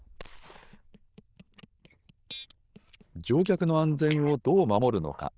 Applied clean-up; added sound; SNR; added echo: neural diffusion model UNIVERSE++.